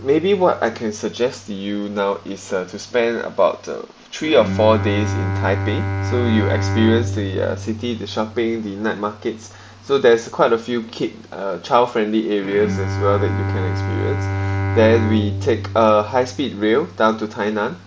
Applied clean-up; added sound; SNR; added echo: none; Bowed string instrument; 6 dB; none.